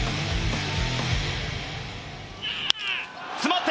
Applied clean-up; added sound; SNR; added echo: none; none; none; none.